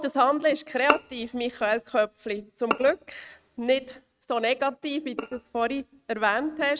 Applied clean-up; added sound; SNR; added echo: neural mask model RNNoise.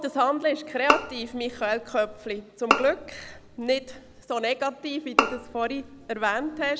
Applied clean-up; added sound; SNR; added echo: none; Bowed string instrument; 2 dB; none.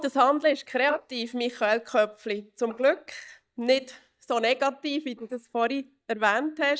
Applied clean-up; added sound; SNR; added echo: neural mask model DeepFilterNet 3.